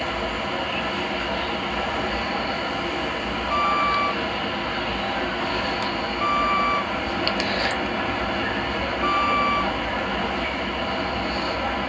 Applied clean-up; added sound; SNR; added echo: none; Wind instrument, woodwind instrument; 1 dB; reverberation time 0.4 s.